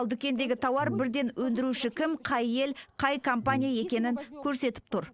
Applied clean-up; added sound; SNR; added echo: none; Brass instrument; 11 dB; none.